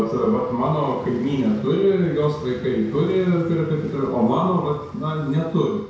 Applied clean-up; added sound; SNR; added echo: none; Vehicle; 16 dB; reverberation time 0.7 s.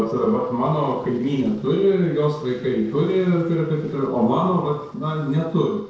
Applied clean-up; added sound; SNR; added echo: neural separator model SepFormer DNS4.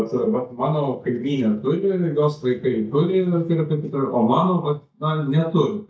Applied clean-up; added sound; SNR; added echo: neural mask model DeepFilterNet 3.